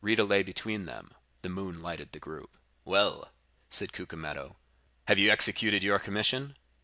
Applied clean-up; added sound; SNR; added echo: none; none; none; none.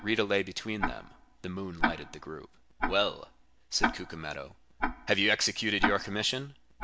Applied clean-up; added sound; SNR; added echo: none; Tick-tock; 3 dB; none.